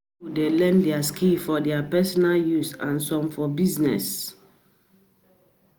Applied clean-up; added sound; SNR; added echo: none; none; none; none.